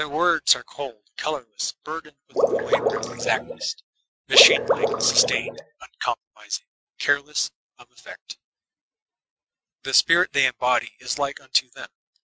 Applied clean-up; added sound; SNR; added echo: classical method Wiener filter.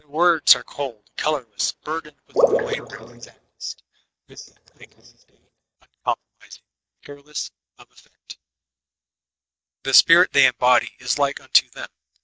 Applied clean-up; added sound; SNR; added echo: neural mask model DeepFilterNet 3.